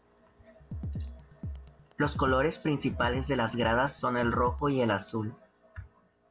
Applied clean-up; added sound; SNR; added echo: none; Drum kit; 7 dB; none.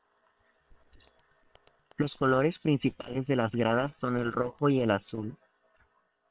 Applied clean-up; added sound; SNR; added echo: neural separator model SepFormer WHAM!.